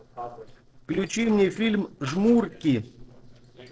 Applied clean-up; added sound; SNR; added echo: neural separator model SepFormer DNS4.